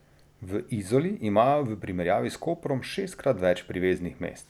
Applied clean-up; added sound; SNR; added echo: none; none; none; none.